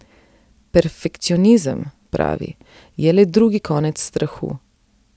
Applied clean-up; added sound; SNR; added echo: none; none; none; none.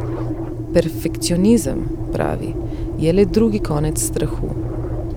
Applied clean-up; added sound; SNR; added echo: none; Engine; 3 dB; none.